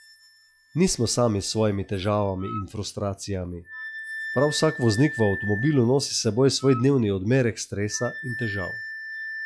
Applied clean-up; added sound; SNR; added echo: classical method log-MMSE.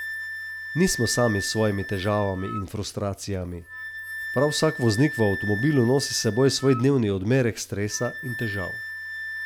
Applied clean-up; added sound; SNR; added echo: none; Wind instrument, woodwind instrument; 10 dB; none.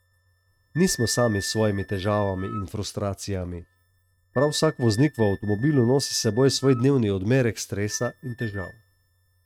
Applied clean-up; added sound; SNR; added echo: neural mask model RNNoise.